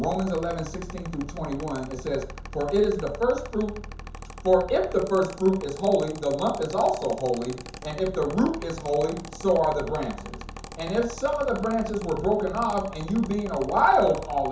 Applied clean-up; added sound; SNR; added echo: none; Mechanical fan; 13 dB; reverberation time 0.6 s.